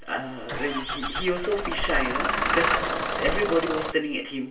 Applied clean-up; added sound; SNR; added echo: none; Engine starting / Bus; -1 dB; reverberation time 0.3 s.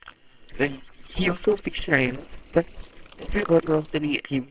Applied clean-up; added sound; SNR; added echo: neural separator model SepFormer WHAMR!.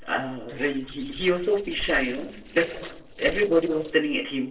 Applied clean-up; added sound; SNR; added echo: neural separator model SepFormer DNS4.